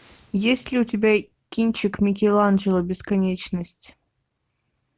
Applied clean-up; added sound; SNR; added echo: none; none; none; none.